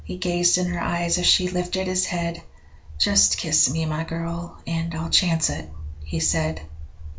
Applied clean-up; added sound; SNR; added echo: none; none; none; none.